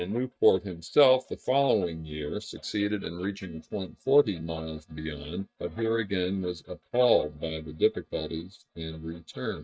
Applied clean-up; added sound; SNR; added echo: neural mask model DeepFilterNet 3.